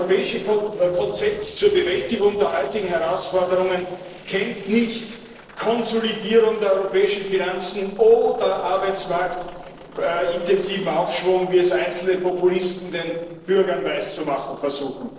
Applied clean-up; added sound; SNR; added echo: neural separator model SepFormer DNS4.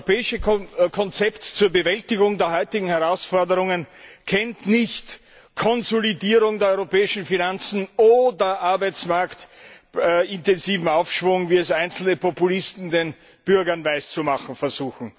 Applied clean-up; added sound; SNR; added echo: none; none; none; none.